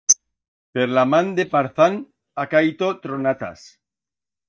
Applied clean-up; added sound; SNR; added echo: neural mask model DeepFilterNet 3.